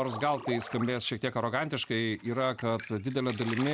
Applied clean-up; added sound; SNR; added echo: none; Drip; 14 dB; none.